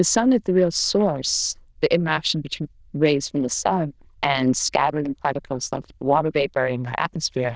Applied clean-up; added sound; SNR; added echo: neural diffusion model UNIVERSE++.